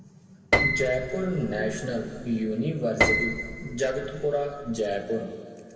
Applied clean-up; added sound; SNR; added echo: none; Piano; 1 dB; reverberation time 2.3 s.